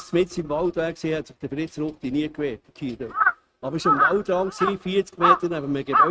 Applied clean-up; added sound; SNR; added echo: neural mask model RNNoise.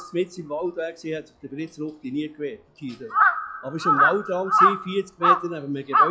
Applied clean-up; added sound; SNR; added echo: classical method log-MMSE.